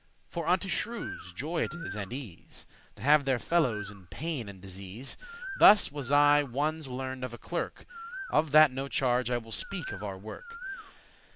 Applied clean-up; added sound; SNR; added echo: none; Bird; 15 dB; none.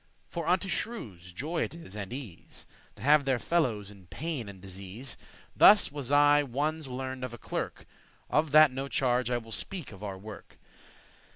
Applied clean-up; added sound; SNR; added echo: none; none; none; none.